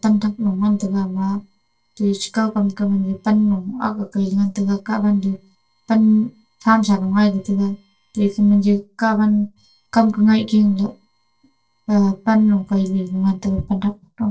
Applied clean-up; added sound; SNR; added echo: neural separator model SepFormer DNS4.